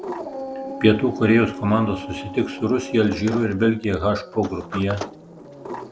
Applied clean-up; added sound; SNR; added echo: none; Sliding door + Dog; 11 dB; none.